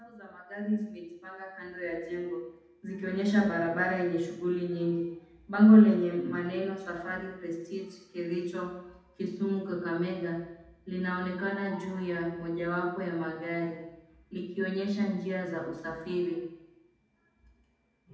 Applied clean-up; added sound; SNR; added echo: none; none; none; reverberation time 0.8 s.